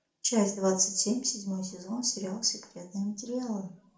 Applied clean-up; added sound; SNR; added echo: none; none; none; reverberation time 0.4 s.